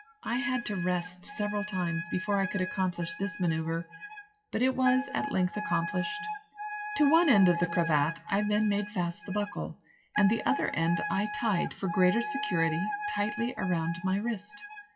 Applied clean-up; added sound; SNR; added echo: classical method WPE with log-MMSE.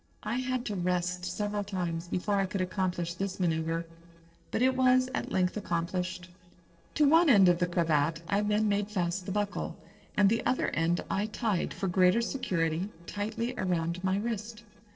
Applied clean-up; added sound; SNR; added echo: neural separator model SepFormer DNS4.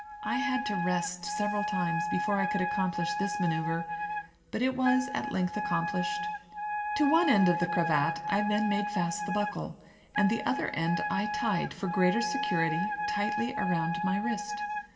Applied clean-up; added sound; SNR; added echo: none; Wind instrument, woodwind instrument; 3 dB; reverberation time 1.4 s.